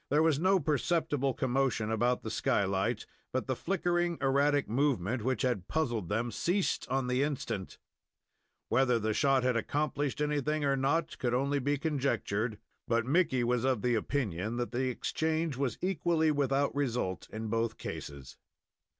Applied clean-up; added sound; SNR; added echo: none; none; none; none.